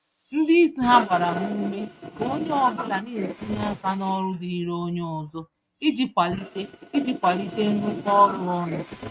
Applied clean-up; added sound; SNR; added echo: neural mask model RNNoise.